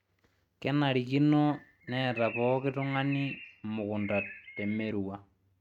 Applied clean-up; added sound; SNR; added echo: neural mask model RNNoise.